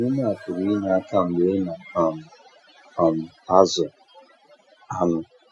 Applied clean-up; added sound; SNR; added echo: classical method Wiener filter.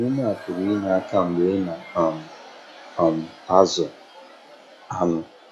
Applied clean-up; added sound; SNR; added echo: classical method log-MMSE.